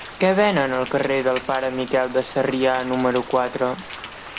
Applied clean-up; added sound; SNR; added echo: none; Rain; 15 dB; none.